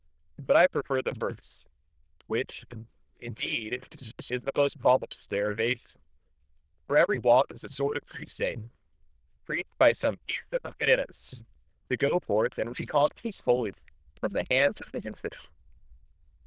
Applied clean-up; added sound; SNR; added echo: neural diffusion model UNIVERSE++.